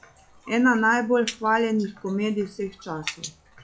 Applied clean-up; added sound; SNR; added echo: classical method log-MMSE.